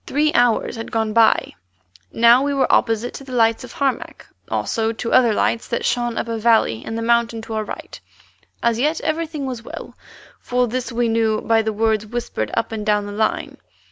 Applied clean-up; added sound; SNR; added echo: none; none; none; none.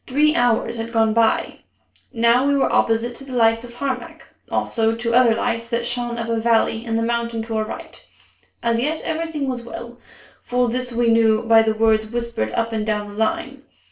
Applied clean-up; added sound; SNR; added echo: none; none; none; reverberation time 0.3 s.